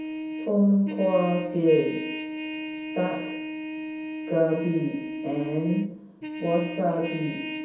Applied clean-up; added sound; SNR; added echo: none; Trumpet; 8 dB; reverberation time 0.9 s.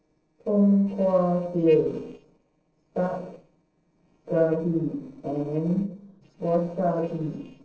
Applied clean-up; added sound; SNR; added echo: neural separator model SepFormer DNS4.